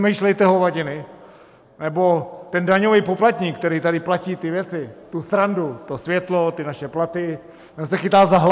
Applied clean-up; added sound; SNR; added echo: none; none; none; none.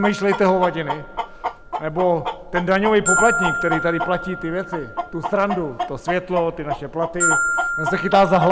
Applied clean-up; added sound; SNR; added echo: none; Glockenspiel + Chicken, rooster; 4 dB; none.